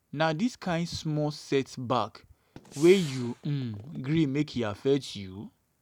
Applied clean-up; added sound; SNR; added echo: none; Gunshot, gunfire; 19 dB; none.